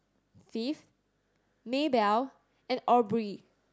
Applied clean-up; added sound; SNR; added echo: none; none; none; none.